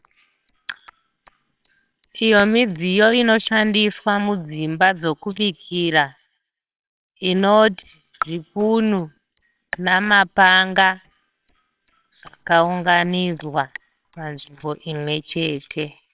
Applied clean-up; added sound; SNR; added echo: neural separator model SepFormer WHAMR!.